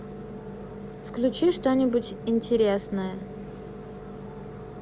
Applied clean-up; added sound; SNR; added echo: none; none; none; none.